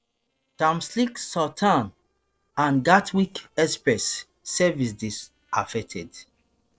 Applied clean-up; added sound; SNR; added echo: neural separator model SepFormer DNS4.